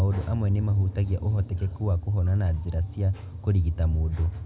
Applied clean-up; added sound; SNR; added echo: none; none; none; none.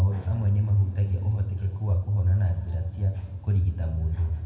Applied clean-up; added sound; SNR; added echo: none; none; none; reverberation time 2.0 s.